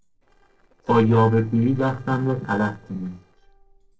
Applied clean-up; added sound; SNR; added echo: neural separator model SepFormer DNS4.